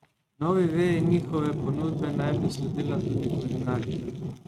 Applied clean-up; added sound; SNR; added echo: neural mask model RNNoise.